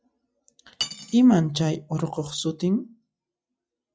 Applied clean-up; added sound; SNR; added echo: classical method log-MMSE.